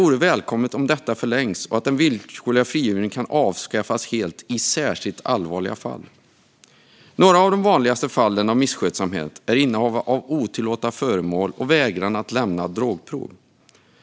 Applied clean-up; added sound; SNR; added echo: none; none; none; none.